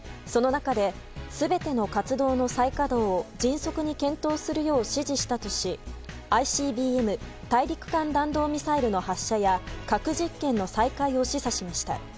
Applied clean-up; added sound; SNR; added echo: none; none; none; none.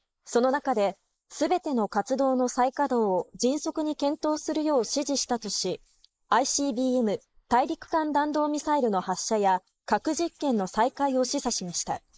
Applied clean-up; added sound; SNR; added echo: neural mask model Resemble Enhance denoiser.